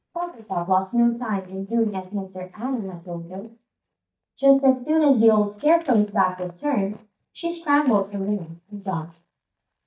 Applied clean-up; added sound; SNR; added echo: neural mask model DeepFilterNet 3.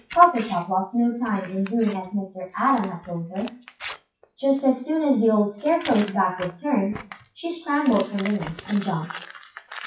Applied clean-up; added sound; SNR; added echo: classical method WPE with log-MMSE.